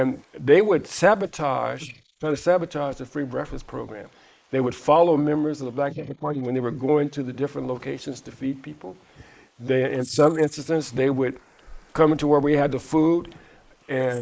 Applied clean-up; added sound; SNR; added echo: neural mask model Resemble Enhance denoiser.